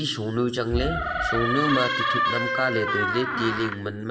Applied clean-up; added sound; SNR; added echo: none; Door; -1 dB; reverberation time 1.0 s.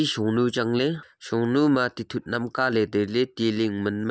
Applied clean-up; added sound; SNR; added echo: none; none; none; none.